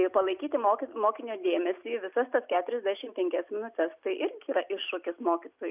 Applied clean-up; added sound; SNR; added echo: none; none; none; none.